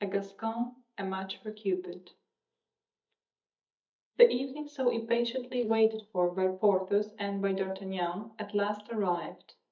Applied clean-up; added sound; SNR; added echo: neural mask model DeepFilterNet 3.